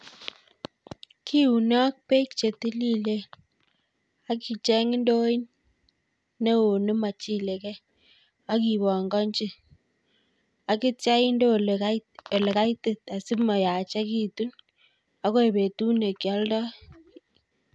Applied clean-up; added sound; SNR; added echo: none; none; none; none.